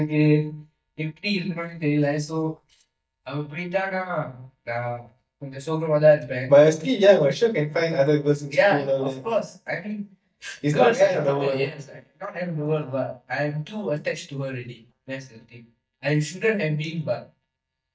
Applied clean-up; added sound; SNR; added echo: neural mask model DeepFilterNet 3.